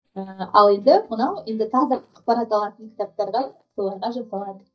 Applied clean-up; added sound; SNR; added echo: neural mask model DeepFilterNet 3.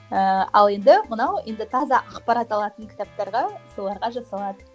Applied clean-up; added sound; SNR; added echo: none; none; none; none.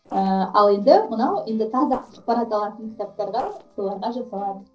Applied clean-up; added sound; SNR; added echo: neural separator model SepFormer DNS4.